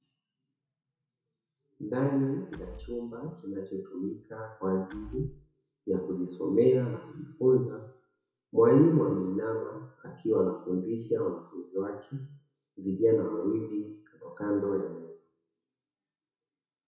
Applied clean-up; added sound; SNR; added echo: classical method WPE with log-MMSE.